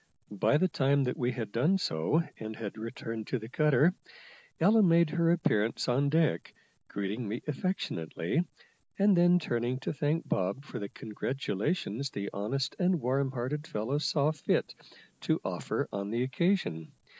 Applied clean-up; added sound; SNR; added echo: none; none; none; none.